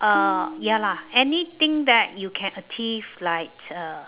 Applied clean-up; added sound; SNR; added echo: none; Tabla; 13 dB; none.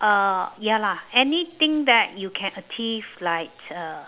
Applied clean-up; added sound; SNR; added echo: none; none; none; none.